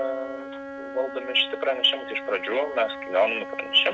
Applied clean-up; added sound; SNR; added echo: none; Wind instrument, woodwind instrument; 10 dB; none.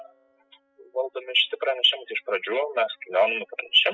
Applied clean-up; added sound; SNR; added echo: classical method spectral subtraction.